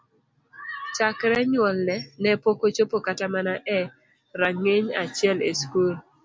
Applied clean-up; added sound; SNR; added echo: none; none; none; none.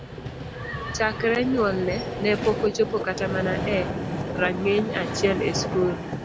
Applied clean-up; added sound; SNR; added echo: none; Vehicle; 5 dB; none.